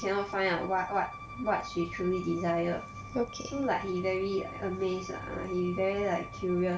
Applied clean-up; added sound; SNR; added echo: none; Bowed string instrument; 13 dB; none.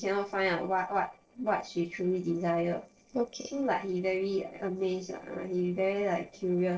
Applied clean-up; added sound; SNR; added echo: neural separator model SepFormer DNS4.